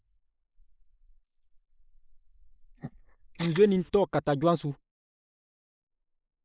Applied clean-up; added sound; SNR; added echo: neural mask model Resemble Enhance denoiser.